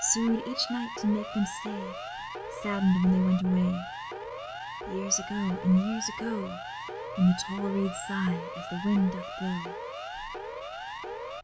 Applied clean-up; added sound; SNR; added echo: none; Siren; 9 dB; none.